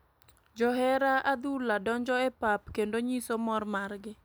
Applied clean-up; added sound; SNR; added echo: none; none; none; none.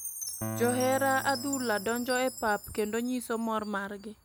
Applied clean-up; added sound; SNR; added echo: none; Piano + Chime; 9 dB; none.